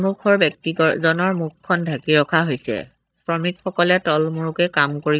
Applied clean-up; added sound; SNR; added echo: neural mask model DeepFilterNet 3.